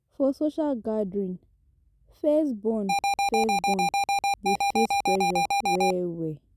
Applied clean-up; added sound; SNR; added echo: none; Alarm; -4 dB; none.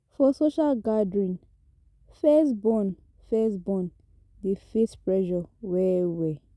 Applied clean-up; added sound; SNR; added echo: none; none; none; none.